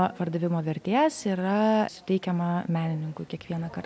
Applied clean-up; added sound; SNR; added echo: none; none; none; none.